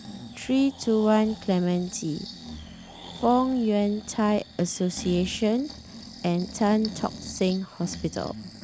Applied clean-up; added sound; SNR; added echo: none; Breathing; 15 dB; none.